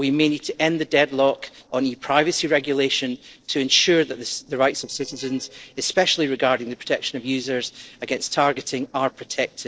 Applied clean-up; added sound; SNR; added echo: neural separator model SepFormer DNS4.